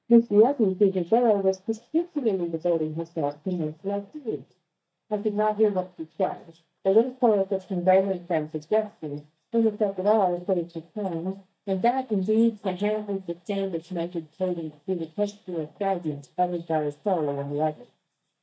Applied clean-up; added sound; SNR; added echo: neural mask model DeepFilterNet 3.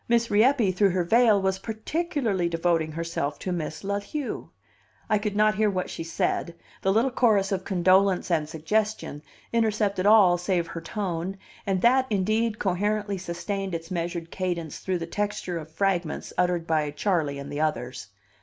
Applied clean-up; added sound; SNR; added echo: none; none; none; none.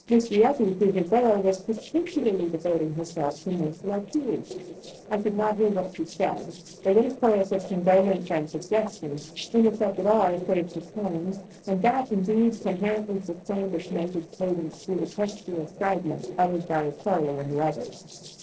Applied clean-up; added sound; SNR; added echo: neural separator model SepFormer DNS4.